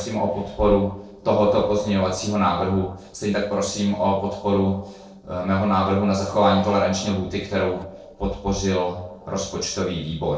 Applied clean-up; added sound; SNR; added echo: neural separator model SepFormer DNS4.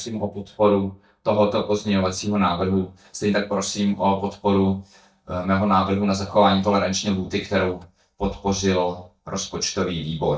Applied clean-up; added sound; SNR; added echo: neural mask model DeepFilterNet 3.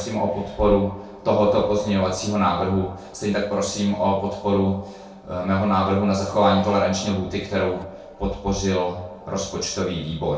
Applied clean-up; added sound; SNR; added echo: none; Printer; 19 dB; reverberation time 0.3 s.